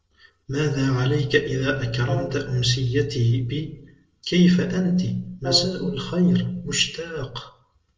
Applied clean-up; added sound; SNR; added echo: neural separator model SepFormer DNS4.